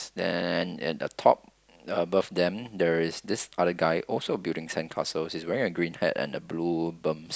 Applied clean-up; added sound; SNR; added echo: none; none; none; none.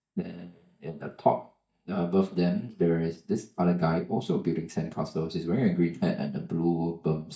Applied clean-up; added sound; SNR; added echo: neural mask model DeepFilterNet 3.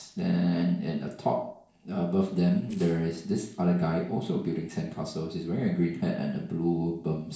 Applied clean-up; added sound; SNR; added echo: neural separator model SepFormer DNS4.